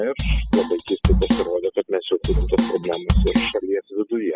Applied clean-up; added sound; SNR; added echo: classical method spectral subtraction.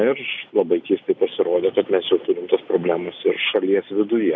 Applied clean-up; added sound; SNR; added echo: none; none; none; none.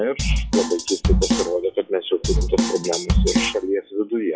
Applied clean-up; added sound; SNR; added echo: classical method log-MMSE.